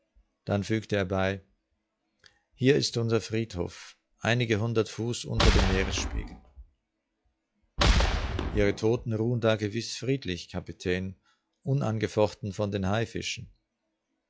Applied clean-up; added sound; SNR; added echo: classical method log-MMSE.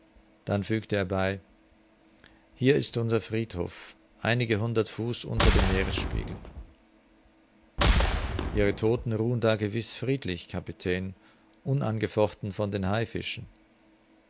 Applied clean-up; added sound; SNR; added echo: none; Boom; -3 dB; none.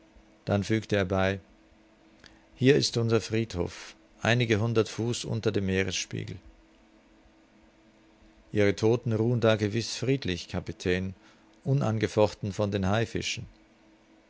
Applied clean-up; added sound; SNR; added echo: none; none; none; none.